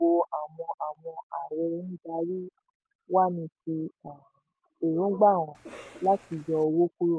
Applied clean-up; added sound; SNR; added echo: none; Cough; 19 dB; none.